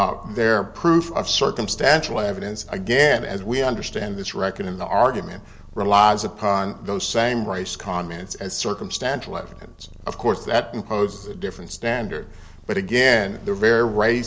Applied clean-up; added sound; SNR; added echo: none; Purr; 19 dB; none.